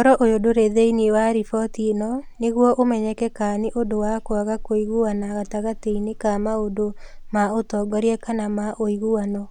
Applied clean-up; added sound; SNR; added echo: none; Buzz; 14 dB; none.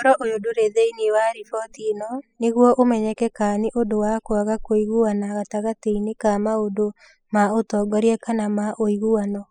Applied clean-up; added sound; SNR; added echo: classical method spectral subtraction.